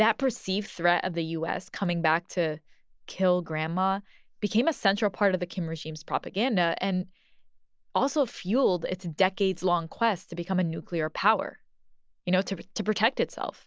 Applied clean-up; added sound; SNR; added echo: none; none; none; none.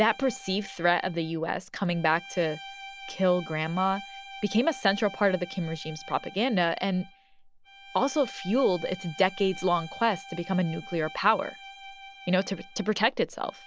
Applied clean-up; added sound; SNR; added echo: none; Bowed string instrument; 17 dB; none.